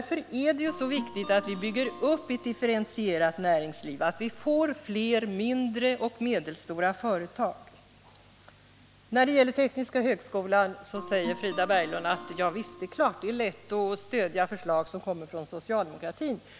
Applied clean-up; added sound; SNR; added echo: none; Guitar; 15 dB; none.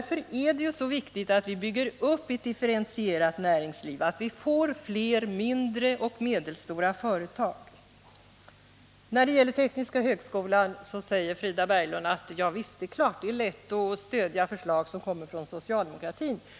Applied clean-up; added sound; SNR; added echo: none; none; none; none.